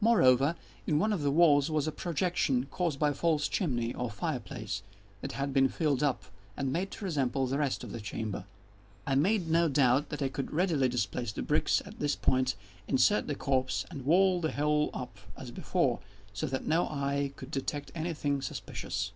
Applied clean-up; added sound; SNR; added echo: none; none; none; none.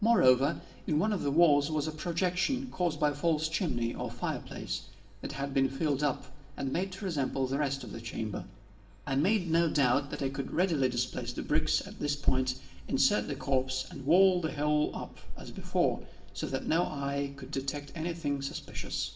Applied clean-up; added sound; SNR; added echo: none; none; none; reverberation time 0.8 s.